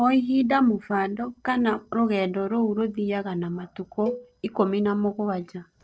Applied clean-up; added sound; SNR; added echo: neural separator model SepFormer DNS4.